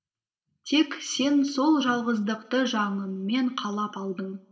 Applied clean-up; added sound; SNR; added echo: none; none; none; reverberation time 0.8 s.